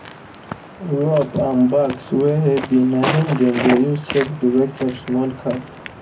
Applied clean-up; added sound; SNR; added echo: none; Walk, footsteps; 10 dB; reverberation time 0.3 s.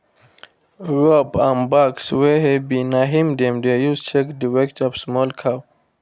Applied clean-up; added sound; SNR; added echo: none; none; none; none.